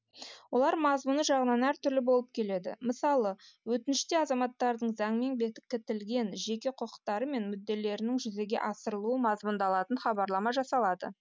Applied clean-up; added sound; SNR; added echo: none; none; none; none.